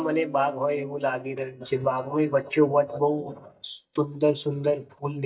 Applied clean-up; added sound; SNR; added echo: neural mask model DeepFilterNet 3.